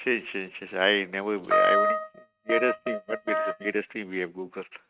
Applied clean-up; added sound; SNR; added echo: neural mask model RNNoise.